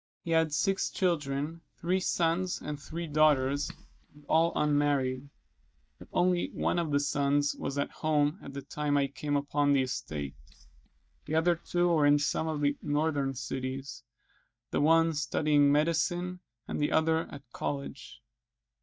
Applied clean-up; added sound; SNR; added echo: neural mask model DeepFilterNet 3.